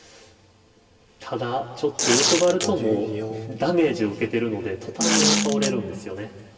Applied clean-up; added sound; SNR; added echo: none; Tearing; -2 dB; reverberation time 2.0 s.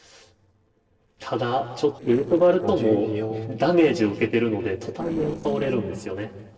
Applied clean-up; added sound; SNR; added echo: neural separator model SepFormer DNS4.